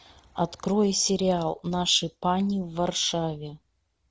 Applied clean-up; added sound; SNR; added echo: none; none; none; none.